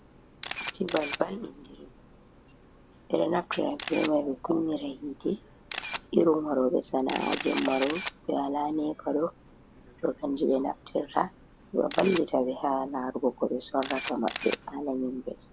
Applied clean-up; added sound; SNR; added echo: none; Camera; 13 dB; none.